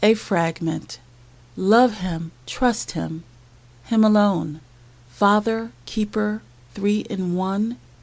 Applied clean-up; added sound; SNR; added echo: none; none; none; none.